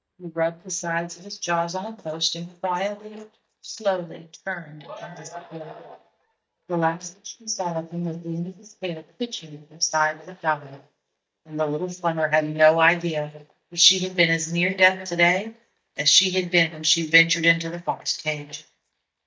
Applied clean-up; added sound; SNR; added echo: neural mask model DeepFilterNet 3.